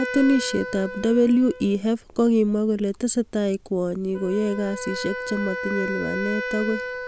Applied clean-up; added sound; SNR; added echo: none; Wind instrument, woodwind instrument; 10 dB; none.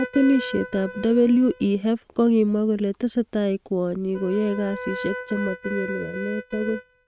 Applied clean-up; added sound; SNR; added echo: neural mask model RNNoise.